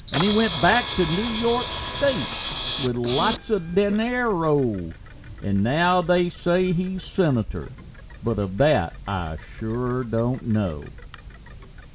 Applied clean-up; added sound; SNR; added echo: none; Camera; 10 dB; none.